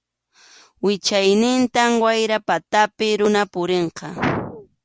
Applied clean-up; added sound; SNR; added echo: none; none; none; none.